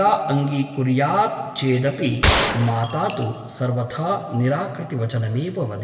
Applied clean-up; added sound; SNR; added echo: none; Gunshot, gunfire; 1 dB; reverberation time 1.6 s.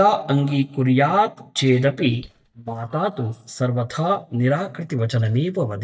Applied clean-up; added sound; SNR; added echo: neural mask model DeepFilterNet 3.